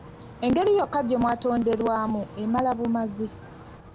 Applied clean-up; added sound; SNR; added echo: none; Wind; 18 dB; none.